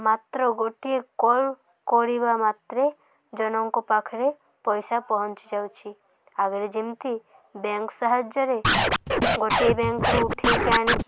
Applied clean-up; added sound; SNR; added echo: none; Scratching (performance technique); -3 dB; none.